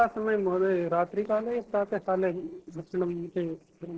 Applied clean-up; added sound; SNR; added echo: neural separator model SepFormer DNS4.